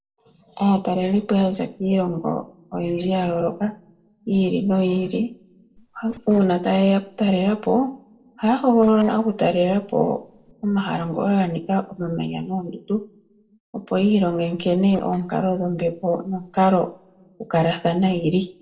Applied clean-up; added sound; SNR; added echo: neural separator model SepFormer DNS4.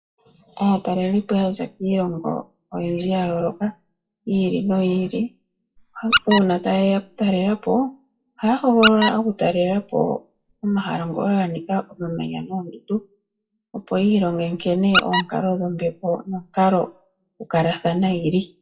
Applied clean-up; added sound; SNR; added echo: classical method WPE with log-MMSE.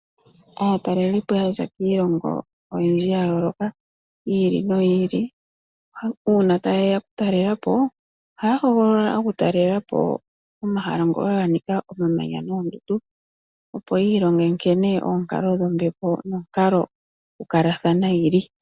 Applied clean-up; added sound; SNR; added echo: none; none; none; none.